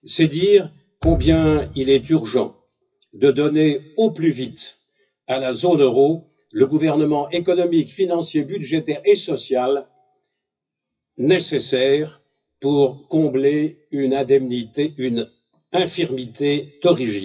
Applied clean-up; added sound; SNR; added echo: classical method WPE with log-MMSE.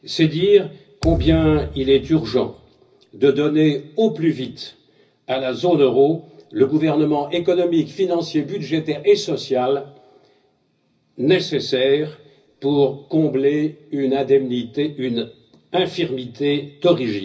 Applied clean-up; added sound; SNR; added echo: none; Thump, thud; 10 dB; reverberation time 0.4 s.